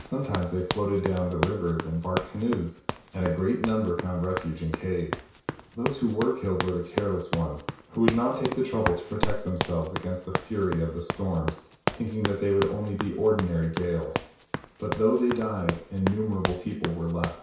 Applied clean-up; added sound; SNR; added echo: none; Run; 6 dB; reverberation time 0.6 s.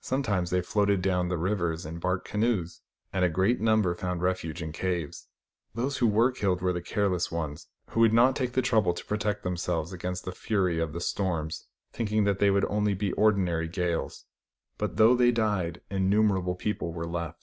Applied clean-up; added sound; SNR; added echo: none; none; none; none.